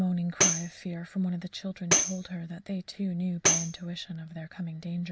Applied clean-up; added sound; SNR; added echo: none; Tambourine; -2 dB; none.